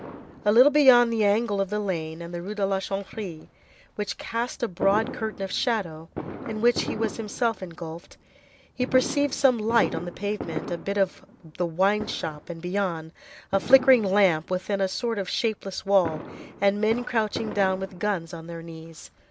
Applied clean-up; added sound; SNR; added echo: none; Fireworks; 14 dB; none.